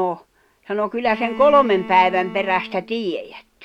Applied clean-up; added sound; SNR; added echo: none; Bowed string instrument; 15 dB; none.